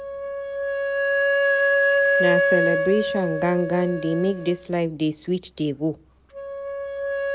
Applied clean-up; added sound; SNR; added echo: none; Wind instrument, woodwind instrument; -2 dB; none.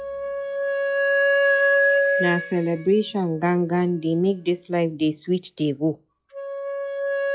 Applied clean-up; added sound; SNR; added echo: classical method log-MMSE.